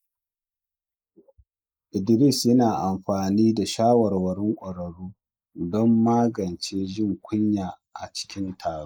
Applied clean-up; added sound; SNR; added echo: neural mask model Resemble Enhance denoiser.